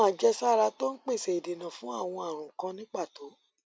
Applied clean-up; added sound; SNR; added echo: none; none; none; none.